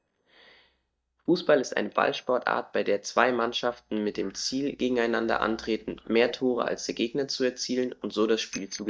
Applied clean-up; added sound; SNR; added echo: neural mask model DeepFilterNet 3.